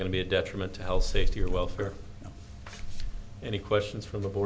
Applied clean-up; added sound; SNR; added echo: none; none; none; none.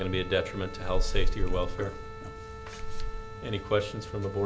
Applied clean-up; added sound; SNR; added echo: none; Wind instrument, woodwind instrument; 16 dB; none.